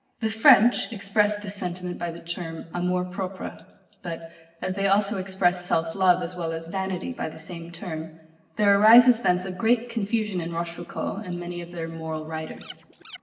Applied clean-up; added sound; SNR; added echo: none; Scratching (performance technique); 15 dB; reverberation time 0.9 s.